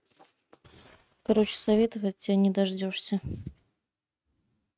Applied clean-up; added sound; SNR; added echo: neural mask model RNNoise.